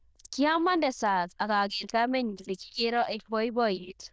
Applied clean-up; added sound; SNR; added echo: neural diffusion model UNIVERSE++.